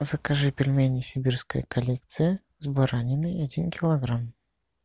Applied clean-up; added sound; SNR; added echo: none; none; none; none.